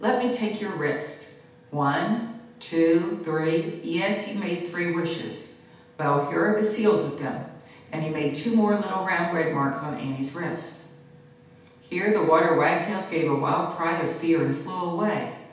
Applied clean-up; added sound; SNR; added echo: none; none; none; reverberation time 0.8 s.